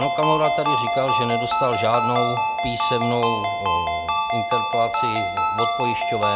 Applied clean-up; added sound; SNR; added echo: none; Ringtone; -3 dB; none.